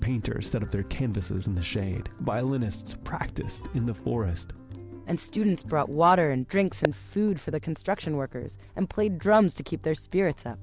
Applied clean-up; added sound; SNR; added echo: none; none; none; none.